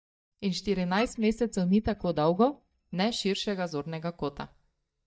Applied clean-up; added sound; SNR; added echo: neural mask model DeepFilterNet 3.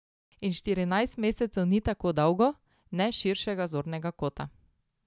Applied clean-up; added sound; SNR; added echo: none; none; none; none.